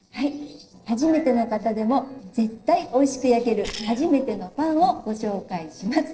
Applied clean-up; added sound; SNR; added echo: neural separator model SepFormer DNS4.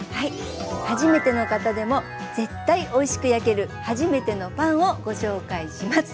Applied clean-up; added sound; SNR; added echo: none; none; none; none.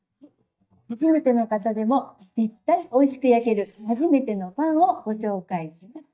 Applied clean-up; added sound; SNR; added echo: neural mask model DeepFilterNet 3.